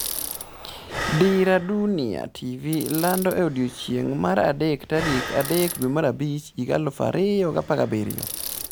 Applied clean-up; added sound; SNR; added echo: none; Breathing + Bicycle; 11 dB; none.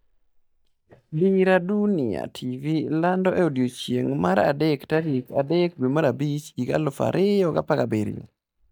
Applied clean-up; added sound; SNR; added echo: neural mask model DeepFilterNet 3.